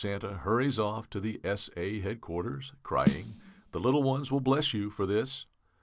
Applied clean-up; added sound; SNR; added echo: none; Snare drum; 5 dB; none.